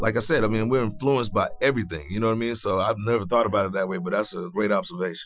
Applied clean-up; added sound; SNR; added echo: classical method Wiener filter.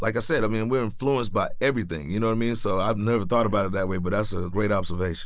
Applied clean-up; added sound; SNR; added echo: neural mask model Resemble Enhance denoiser.